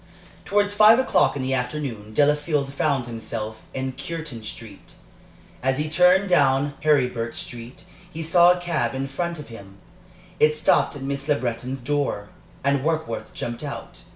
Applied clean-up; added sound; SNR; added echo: none; none; none; none.